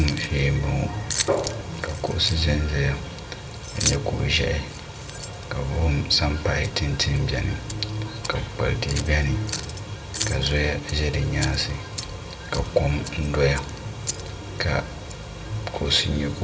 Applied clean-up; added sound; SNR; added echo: none; Keys jangling; 12 dB; reverberation time 1.1 s.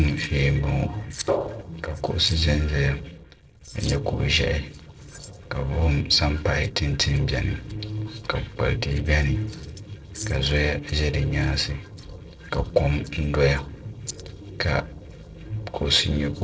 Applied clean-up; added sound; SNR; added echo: neural separator model SepFormer DNS4.